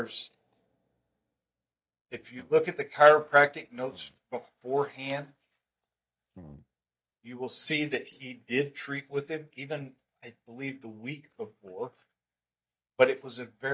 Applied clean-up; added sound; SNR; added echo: neural mask model DeepFilterNet 3.